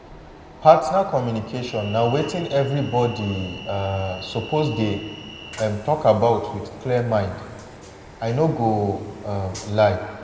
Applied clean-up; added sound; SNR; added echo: none; Train; 17 dB; reverberation time 2.0 s.